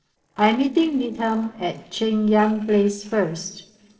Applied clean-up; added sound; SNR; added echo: neural separator model SepFormer DNS4.